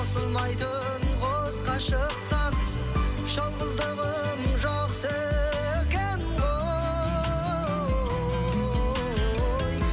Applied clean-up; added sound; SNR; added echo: none; none; none; none.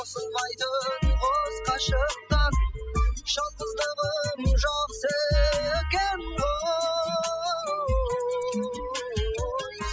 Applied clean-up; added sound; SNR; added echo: classical method spectral subtraction.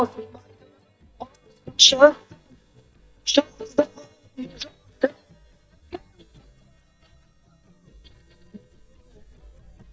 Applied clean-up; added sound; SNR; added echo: neural mask model DeepFilterNet 3.